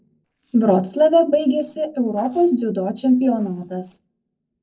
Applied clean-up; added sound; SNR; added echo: neural separator model SepFormer DNS4.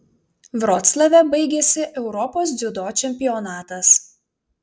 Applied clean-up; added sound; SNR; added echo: none; none; none; none.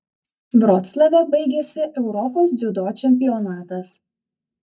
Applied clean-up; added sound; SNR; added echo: neural mask model DeepFilterNet 3.